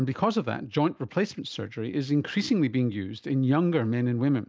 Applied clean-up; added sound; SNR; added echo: none; none; none; none.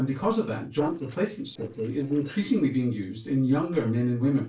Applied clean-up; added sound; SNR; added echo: neural separator model SepFormer DNS4.